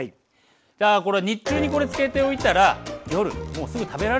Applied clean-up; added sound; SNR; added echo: none; none; none; none.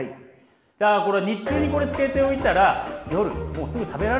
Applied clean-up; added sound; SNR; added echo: none; none; none; reverberation time 1.0 s.